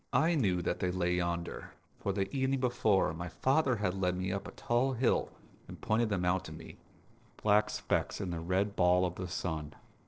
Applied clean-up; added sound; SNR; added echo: neural separator model SepFormer DNS4.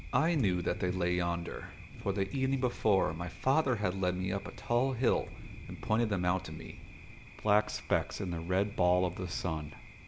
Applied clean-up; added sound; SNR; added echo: none; Thunder; 14 dB; none.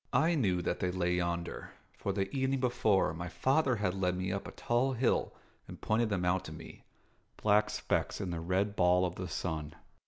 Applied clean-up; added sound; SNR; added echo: none; none; none; none.